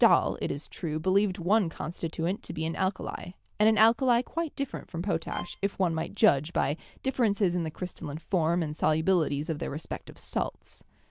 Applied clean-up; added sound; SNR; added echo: neural diffusion model UNIVERSE++.